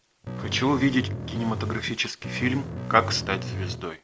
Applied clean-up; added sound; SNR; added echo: none; Bass guitar; 5 dB; none.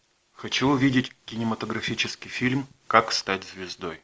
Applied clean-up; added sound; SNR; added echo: none; none; none; none.